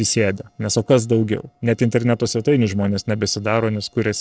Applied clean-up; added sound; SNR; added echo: neural separator model SepFormer DNS4.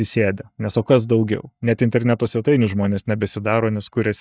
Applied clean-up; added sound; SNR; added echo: neural mask model DeepFilterNet 3.